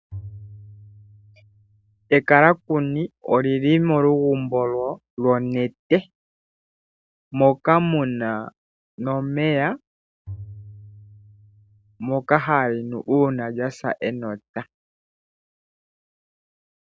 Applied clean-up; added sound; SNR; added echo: none; Bowed string instrument; 19 dB; none.